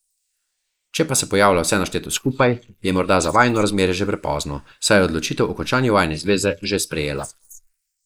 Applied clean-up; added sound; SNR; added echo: neural mask model Resemble Enhance denoiser.